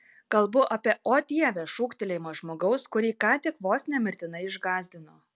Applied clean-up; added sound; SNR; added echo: none; none; none; none.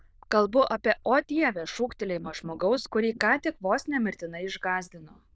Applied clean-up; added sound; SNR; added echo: neural diffusion model UNIVERSE++.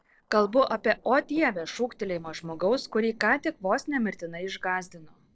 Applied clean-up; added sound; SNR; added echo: neural separator model SepFormer DNS4.